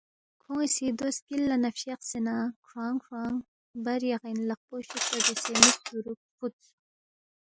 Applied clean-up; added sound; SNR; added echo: classical method Wiener filter.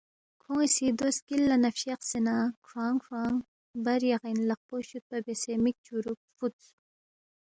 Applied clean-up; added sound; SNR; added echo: none; none; none; none.